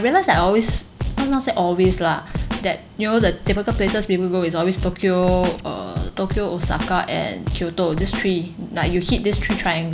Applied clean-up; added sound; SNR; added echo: none; Scratching (performance technique); 7 dB; none.